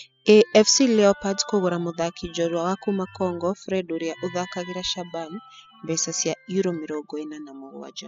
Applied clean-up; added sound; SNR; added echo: classical method spectral subtraction.